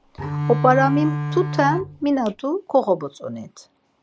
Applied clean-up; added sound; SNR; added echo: none; Bowed string instrument; 4 dB; none.